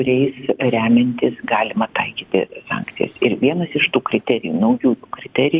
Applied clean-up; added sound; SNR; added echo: none; none; none; none.